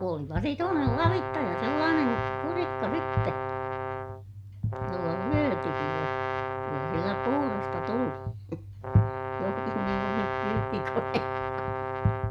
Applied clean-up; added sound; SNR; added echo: none; Brass instrument; 2 dB; none.